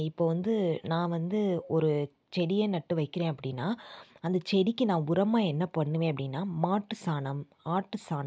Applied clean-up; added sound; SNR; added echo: none; none; none; none.